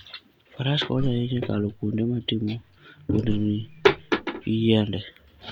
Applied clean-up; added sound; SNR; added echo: none; Whoosh, swoosh, swish; 12 dB; none.